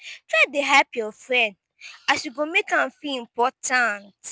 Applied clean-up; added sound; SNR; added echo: none; none; none; none.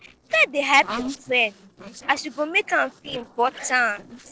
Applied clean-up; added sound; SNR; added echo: neural separator model SepFormer DNS4.